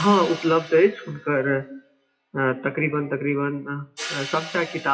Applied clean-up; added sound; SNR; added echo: classical method WPE with log-MMSE.